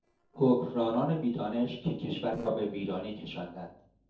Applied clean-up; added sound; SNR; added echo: neural separator model SepFormer DNS4.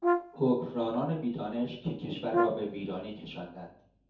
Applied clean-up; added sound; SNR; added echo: none; Brass instrument; -1 dB; reverberation time 0.6 s.